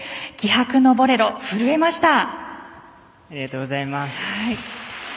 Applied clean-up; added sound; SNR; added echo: none; none; none; none.